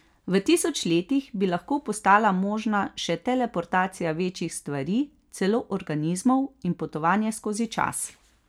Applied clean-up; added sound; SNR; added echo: none; none; none; none.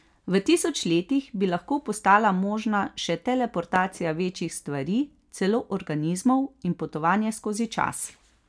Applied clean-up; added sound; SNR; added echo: none; Fireworks; 20 dB; none.